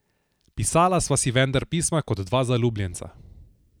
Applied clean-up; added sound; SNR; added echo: none; none; none; none.